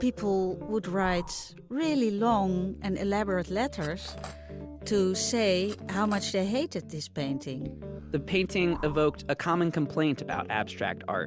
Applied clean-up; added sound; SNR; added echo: none; Breathing + Cutlery, silverware; 18 dB; none.